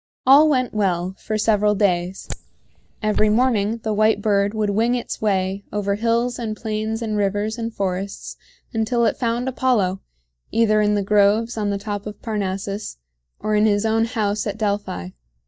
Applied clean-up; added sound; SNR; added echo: neural mask model DeepFilterNet 3.